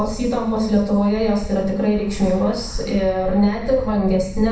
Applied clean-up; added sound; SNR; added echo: none; Traffic noise, roadway noise / Bus; 11 dB; reverberation time 0.7 s.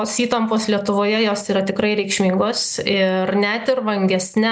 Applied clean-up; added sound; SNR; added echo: none; none; none; none.